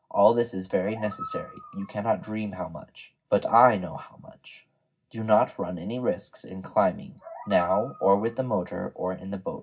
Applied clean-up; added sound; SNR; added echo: none; Animal; 16 dB; reverberation time 0.4 s.